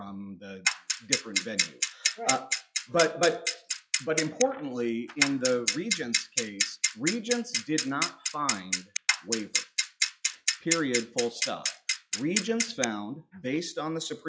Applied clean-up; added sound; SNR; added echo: classical method log-MMSE.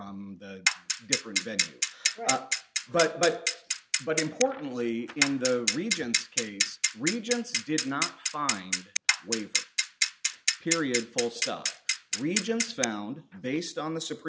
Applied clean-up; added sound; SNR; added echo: none; Clock; -2 dB; none.